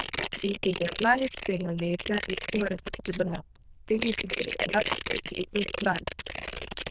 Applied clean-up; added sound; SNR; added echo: neural diffusion model UNIVERSE++.